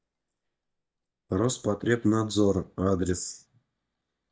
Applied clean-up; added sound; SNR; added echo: neural mask model DeepFilterNet 3.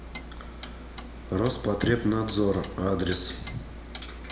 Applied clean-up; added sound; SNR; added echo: none; Clock; 10 dB; reverberation time 0.9 s.